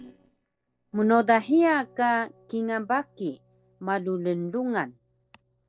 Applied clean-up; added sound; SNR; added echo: neural separator model SepFormer DNS4.